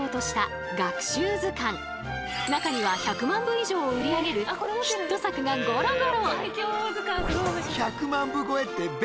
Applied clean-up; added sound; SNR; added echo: none; Wind instrument, woodwind instrument; 11 dB; none.